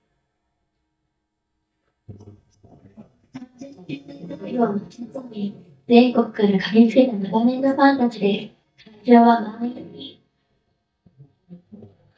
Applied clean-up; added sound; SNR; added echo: neural mask model DeepFilterNet 3.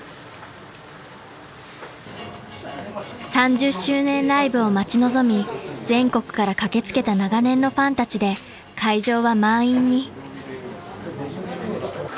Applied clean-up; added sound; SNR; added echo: none; none; none; none.